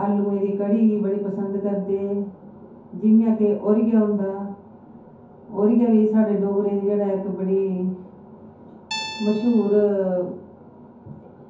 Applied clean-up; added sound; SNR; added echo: none; Guitar; 12 dB; reverberation time 0.6 s.